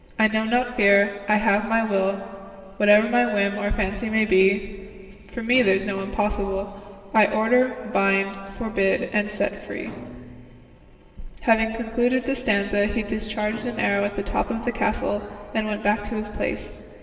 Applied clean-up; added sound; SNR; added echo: none; Thump, thud; 18 dB; reverberation time 2.5 s.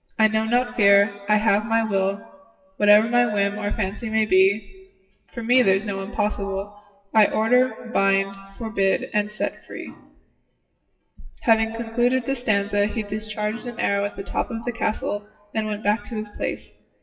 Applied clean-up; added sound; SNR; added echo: classical method WPE with log-MMSE.